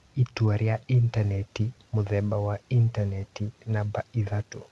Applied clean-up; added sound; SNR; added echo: none; none; none; none.